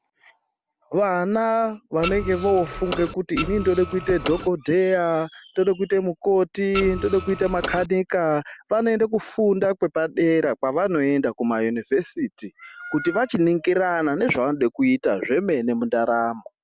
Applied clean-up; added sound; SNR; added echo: none; Printer; 8 dB; none.